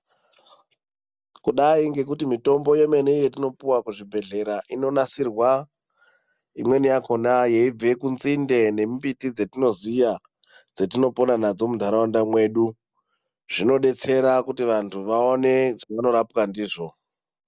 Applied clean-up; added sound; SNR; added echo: none; none; none; none.